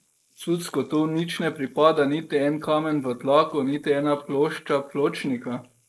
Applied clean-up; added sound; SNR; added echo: neural mask model Resemble Enhance denoiser.